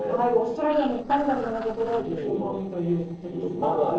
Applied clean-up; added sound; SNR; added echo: neural separator model SepFormer DNS4.